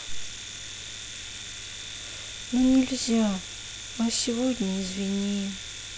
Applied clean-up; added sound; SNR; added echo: none; Domestic sounds, home sounds; 10 dB; none.